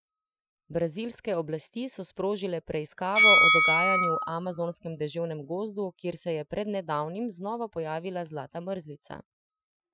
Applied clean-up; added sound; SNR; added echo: classical method Wiener filter.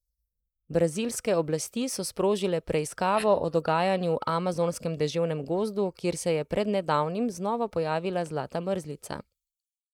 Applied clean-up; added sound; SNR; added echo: neural mask model Resemble Enhance denoiser.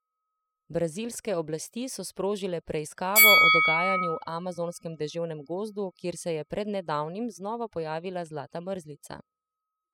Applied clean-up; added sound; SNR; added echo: classical method spectral subtraction.